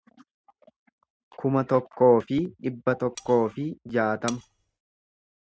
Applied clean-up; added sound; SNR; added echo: neural mask model RNNoise.